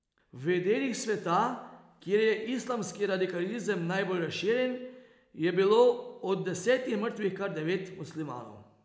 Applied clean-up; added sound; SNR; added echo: none; none; none; none.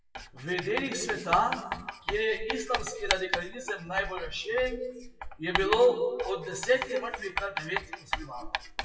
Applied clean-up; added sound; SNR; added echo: classical method WPE with log-MMSE.